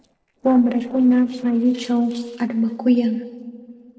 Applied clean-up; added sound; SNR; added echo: neural separator model SepFormer DNS4.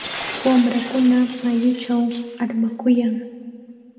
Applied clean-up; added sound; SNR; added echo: none; Shatter; 12 dB; reverberation time 2.0 s.